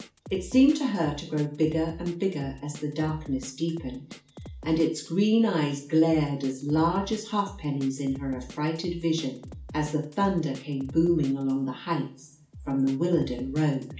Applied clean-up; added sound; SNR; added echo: none; Drum kit; 18 dB; reverberation time 0.4 s.